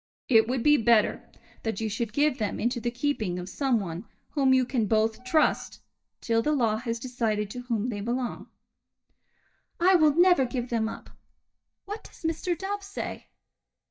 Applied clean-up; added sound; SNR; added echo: neural mask model DeepFilterNet 3.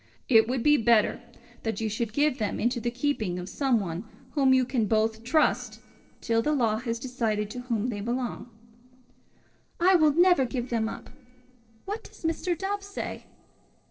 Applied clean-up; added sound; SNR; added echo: neural separator model SepFormer DNS4.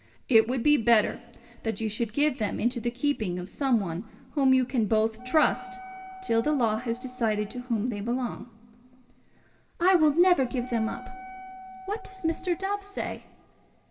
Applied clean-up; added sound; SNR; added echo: none; Wind instrument, woodwind instrument; 16 dB; reverberation time 2.9 s.